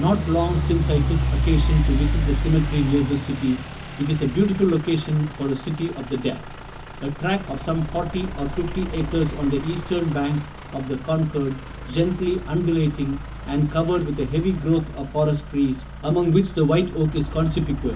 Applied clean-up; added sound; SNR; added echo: none; Idling / Truck; 5 dB; reverberation time 0.3 s.